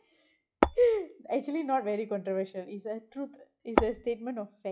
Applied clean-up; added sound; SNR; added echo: classical method log-MMSE.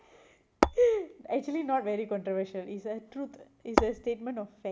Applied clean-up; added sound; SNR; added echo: none; Tap / Hammer; -4 dB; none.